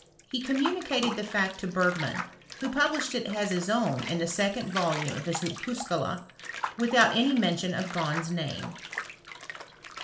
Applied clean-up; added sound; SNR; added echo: none; Bathtub (filling or washing) / Water; 10 dB; reverberation time 0.8 s.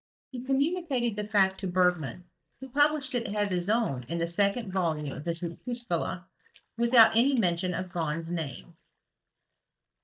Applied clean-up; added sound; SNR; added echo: neural mask model DeepFilterNet 3.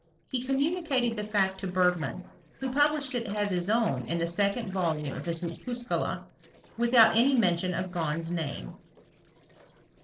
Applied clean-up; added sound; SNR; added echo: neural separator model SepFormer DNS4.